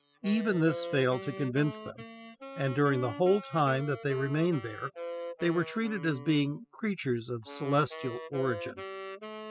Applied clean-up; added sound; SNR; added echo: classical method spectral subtraction.